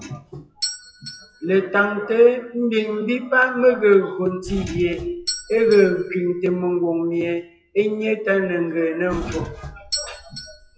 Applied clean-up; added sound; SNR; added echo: classical method WPE with log-MMSE.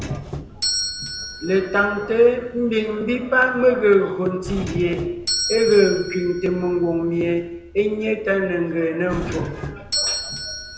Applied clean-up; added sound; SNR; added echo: none; Doorbell; 9 dB; reverberation time 0.8 s.